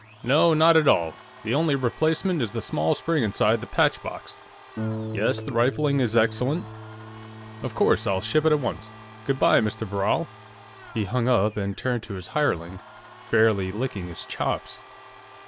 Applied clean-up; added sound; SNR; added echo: none; Domestic sounds, home sounds + Harp; 15 dB; none.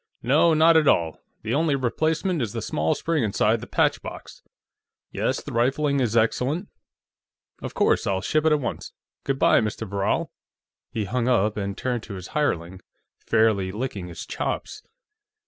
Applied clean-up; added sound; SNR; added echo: none; none; none; none.